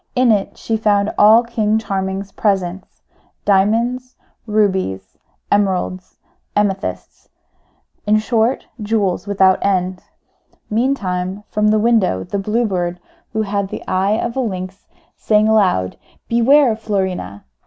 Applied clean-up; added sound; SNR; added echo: none; none; none; none.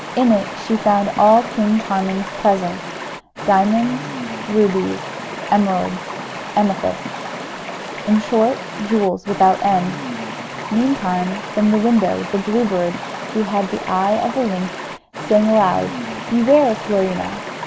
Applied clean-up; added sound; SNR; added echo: none; Stream; 10 dB; none.